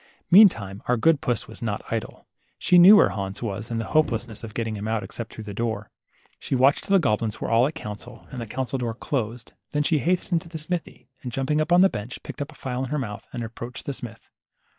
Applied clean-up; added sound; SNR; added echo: neural mask model DeepFilterNet 3.